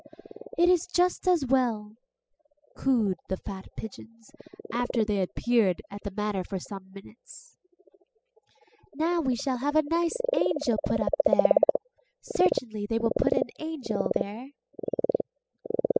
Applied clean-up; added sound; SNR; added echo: classical method spectral subtraction.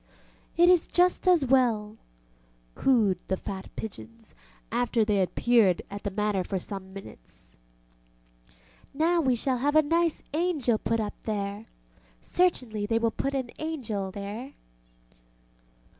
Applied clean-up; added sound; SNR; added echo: none; none; none; none.